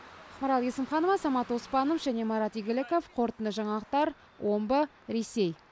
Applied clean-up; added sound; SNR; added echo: none; none; none; none.